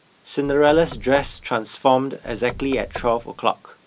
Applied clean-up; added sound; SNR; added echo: none; Knock / Wood; 16 dB; none.